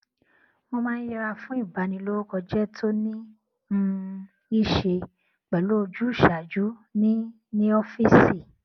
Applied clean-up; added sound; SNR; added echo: none; none; none; none.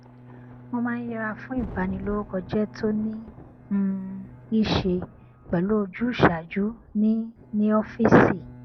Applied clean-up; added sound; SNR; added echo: none; Bowed string instrument + Thunder; 17 dB; none.